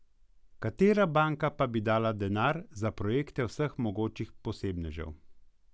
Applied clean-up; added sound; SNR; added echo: none; none; none; none.